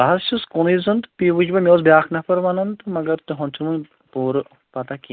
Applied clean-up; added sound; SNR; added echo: none; none; none; none.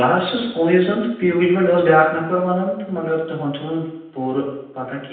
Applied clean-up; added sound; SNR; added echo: none; none; none; reverberation time 0.9 s.